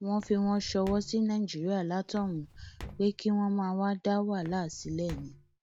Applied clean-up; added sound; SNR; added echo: none; Walk, footsteps; 17 dB; none.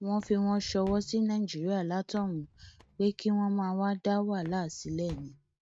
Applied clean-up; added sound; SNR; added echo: neural mask model RNNoise.